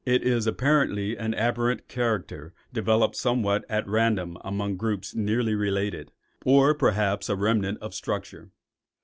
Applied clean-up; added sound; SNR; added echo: none; none; none; none.